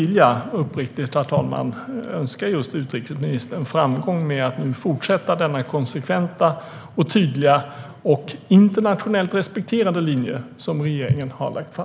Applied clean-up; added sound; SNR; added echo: none; none; none; none.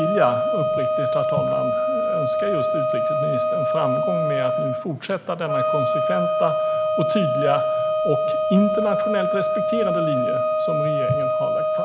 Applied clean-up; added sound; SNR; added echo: none; Wind instrument, woodwind instrument; -5 dB; none.